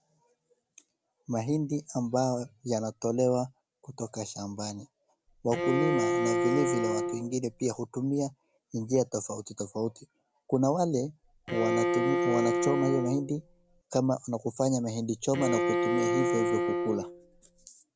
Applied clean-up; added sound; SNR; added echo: none; Bowed string instrument; -2 dB; none.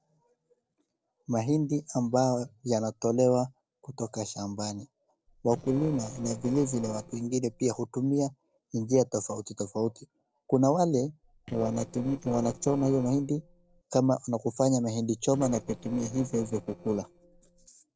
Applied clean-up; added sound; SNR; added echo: neural separator model SepFormer DNS4.